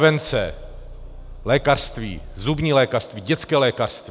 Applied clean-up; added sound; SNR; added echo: none; Idling / Car; 14 dB; none.